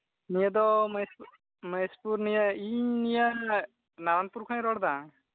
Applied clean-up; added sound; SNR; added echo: none; none; none; none.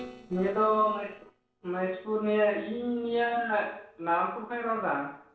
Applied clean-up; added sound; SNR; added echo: neural separator model SepFormer DNS4.